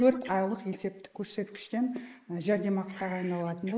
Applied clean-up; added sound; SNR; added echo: neural mask model Resemble Enhance denoiser.